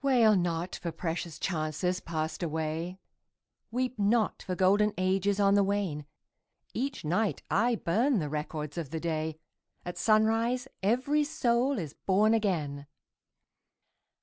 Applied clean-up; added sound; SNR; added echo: none; none; none; none.